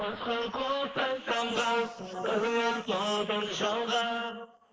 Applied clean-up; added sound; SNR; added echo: neural mask model Resemble Enhance denoiser.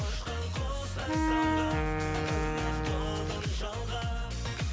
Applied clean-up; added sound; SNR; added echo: none; Wind instrument, woodwind instrument; 0 dB; none.